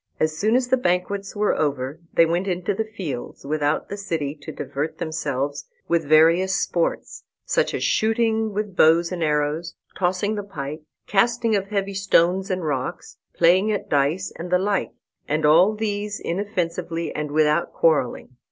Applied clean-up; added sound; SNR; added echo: none; none; none; none.